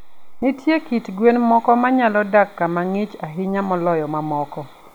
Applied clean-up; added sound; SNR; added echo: none; none; none; none.